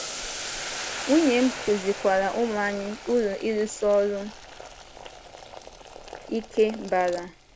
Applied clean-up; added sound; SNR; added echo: none; Boiling; 10 dB; none.